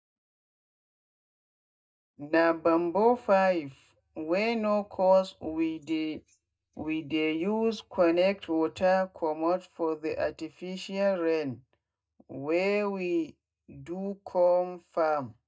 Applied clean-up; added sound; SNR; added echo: neural mask model DeepFilterNet 3.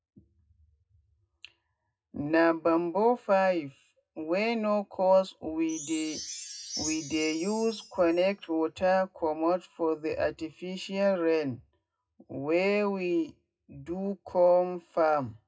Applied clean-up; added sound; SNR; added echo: classical method WPE with log-MMSE.